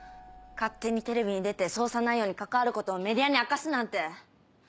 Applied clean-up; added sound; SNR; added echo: none; none; none; none.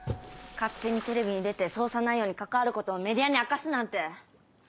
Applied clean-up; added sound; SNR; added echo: none; Splash, splatter; 16 dB; none.